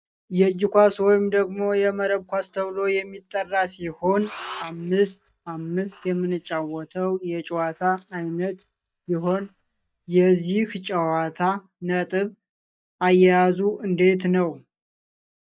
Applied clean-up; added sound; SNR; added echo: neural mask model DeepFilterNet 3.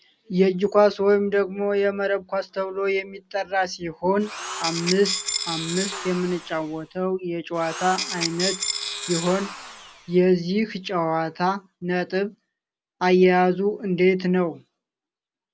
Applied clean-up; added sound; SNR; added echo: none; Tools; 7 dB; none.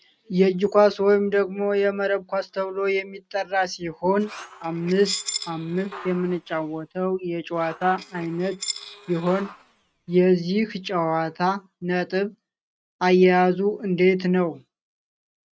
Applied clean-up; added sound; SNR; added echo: neural mask model RNNoise.